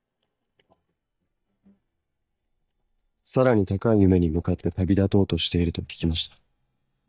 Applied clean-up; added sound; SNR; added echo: neural mask model DeepFilterNet 3.